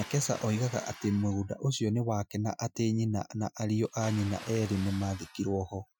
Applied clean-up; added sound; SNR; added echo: classical method Wiener filter.